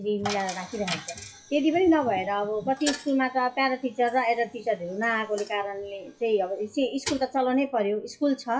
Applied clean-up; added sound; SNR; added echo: classical method WPE with log-MMSE.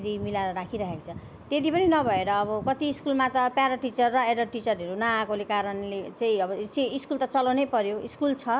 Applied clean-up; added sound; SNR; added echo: none; none; none; none.